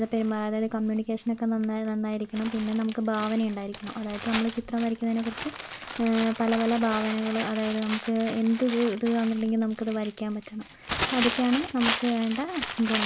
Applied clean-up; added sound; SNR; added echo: none; Crumpling, crinkling; 9 dB; none.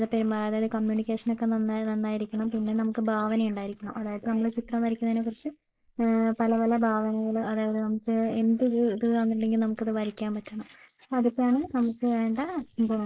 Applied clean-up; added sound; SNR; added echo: neural mask model Resemble Enhance denoiser.